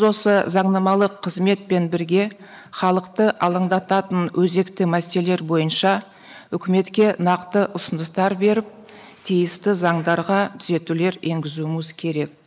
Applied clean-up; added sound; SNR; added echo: neural mask model Resemble Enhance denoiser.